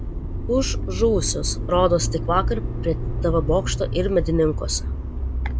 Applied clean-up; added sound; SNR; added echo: none; Motor vehicle (road); 2 dB; none.